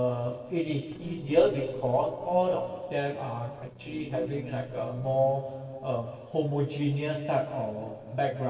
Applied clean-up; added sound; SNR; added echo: neural separator model SepFormer DNS4.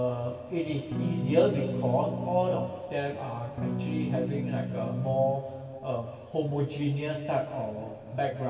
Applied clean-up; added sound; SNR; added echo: none; Electric guitar / Strum; 2 dB; reverberation time 2.5 s.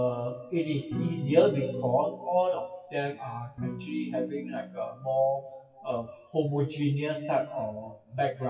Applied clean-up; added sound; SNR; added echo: classical method WPE with log-MMSE.